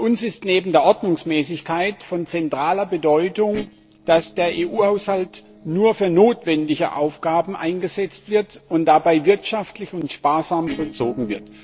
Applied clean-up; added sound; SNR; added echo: neural separator model SepFormer DNS4.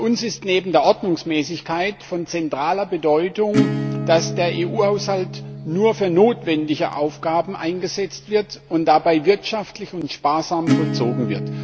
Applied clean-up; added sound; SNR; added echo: none; Acoustic guitar / Strum; 8 dB; none.